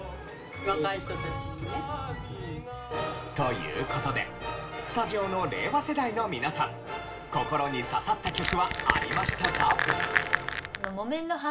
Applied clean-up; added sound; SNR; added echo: none; Crushing; -1 dB; reverberation time 0.3 s.